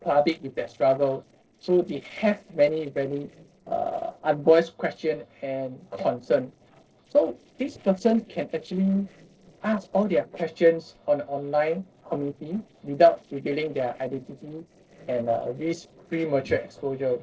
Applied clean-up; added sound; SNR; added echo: neural separator model SepFormer DNS4.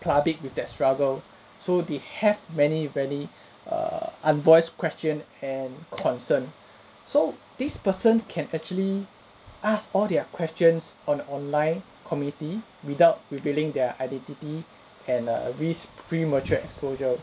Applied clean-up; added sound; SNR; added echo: none; none; none; none.